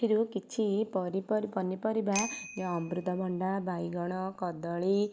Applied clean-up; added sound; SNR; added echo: none; Bicycle bell; 13 dB; none.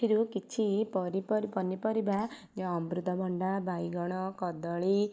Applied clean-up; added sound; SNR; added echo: neural mask model Resemble Enhance denoiser.